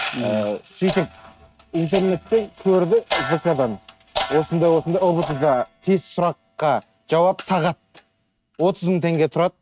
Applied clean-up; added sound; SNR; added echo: neural mask model RNNoise.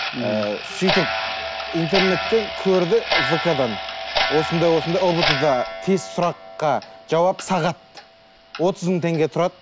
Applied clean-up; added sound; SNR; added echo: none; Clock; 5 dB; none.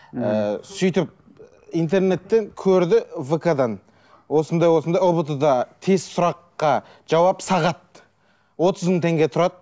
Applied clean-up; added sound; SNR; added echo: none; none; none; none.